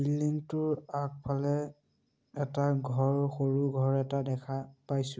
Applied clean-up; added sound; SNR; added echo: none; none; none; none.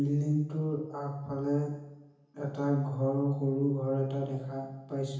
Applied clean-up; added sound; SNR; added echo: none; none; none; reverberation time 0.9 s.